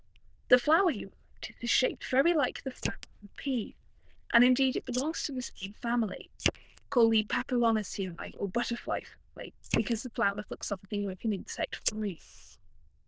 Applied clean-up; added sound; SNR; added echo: neural diffusion model UNIVERSE++.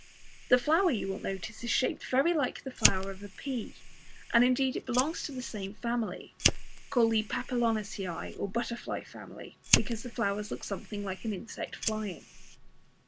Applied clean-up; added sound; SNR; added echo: none; Fire; 5 dB; none.